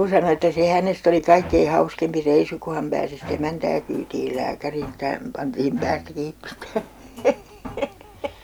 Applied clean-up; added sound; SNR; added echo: none; Drawer open or close + Bowed string instrument; 18 dB; none.